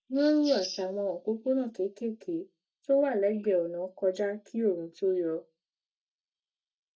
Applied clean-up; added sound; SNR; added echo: neural mask model DeepFilterNet 3.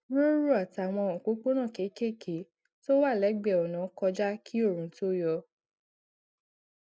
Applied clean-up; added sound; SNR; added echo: none; none; none; none.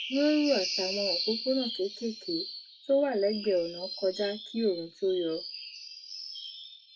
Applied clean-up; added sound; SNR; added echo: classical method WPE with log-MMSE.